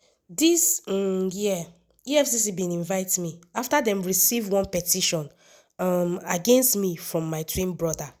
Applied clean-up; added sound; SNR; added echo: none; none; none; none.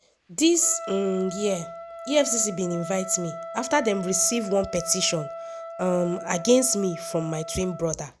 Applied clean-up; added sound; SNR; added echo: none; Trumpet; 12 dB; none.